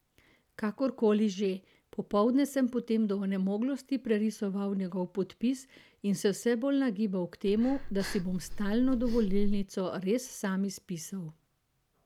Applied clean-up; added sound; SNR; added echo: none; Breathing; 2 dB; none.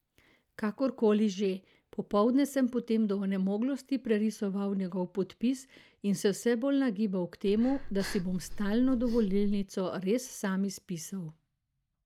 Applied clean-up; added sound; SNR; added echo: neural mask model DeepFilterNet 3.